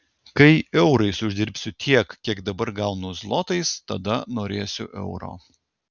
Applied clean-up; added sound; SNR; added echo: none; none; none; none.